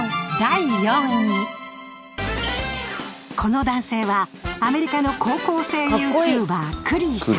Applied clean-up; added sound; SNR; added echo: none; none; none; none.